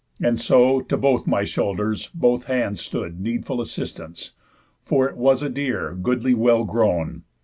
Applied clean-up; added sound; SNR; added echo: none; none; none; none.